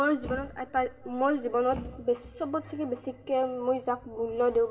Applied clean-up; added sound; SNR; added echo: none; Thump, thud; 15 dB; reverberation time 2.6 s.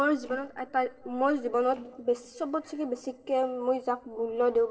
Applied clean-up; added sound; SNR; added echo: neural separator model SepFormer DNS4.